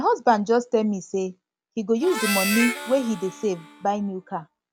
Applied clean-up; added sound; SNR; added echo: none; Harmonica; 7 dB; none.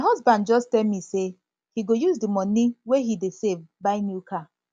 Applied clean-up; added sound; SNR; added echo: none; none; none; none.